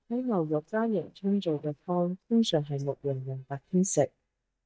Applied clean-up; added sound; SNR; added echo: neural mask model DeepFilterNet 3.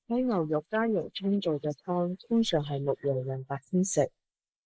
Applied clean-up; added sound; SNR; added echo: neural mask model Resemble Enhance denoiser.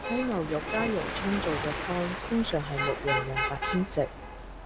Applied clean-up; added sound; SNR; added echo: none; Traffic noise, roadway noise / Vehicle horn, car horn, honking + Waves, surf; 2 dB; none.